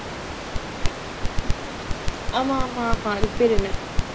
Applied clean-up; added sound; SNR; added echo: none; Crackle; -3 dB; none.